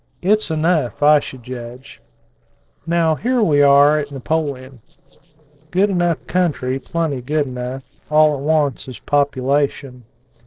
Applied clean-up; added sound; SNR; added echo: neural separator model SepFormer DNS4.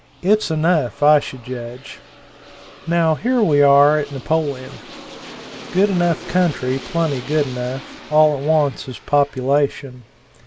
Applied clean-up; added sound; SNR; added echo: none; Aircraft; 18 dB; none.